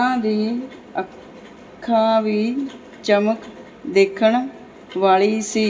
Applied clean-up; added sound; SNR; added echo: none; none; none; reverberation time 1.0 s.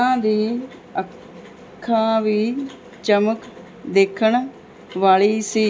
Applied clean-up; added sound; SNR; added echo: none; none; none; none.